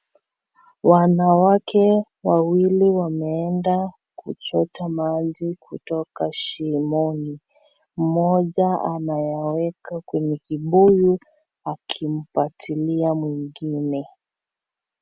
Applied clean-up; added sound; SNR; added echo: none; none; none; none.